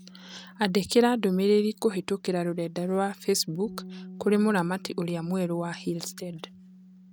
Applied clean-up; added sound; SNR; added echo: none; Bass guitar; 20 dB; none.